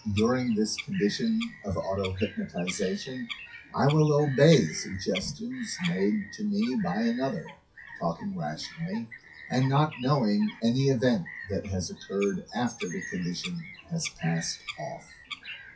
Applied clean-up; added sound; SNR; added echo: classical method WPE with log-MMSE.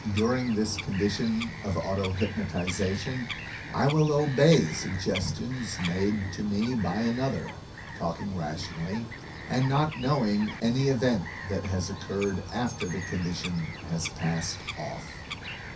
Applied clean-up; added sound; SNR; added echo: none; Bird vocalization, bird call, bird song; 11 dB; reverberation time 0.3 s.